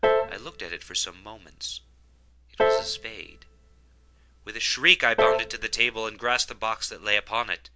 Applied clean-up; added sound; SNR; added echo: none; Piano; 1 dB; none.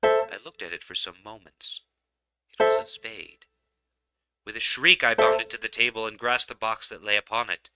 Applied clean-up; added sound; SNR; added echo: neural mask model RNNoise.